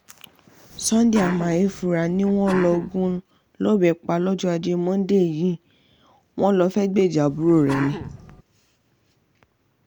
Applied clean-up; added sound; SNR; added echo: none; Sneeze; 12 dB; none.